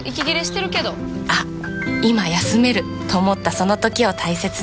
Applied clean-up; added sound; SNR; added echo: none; none; none; none.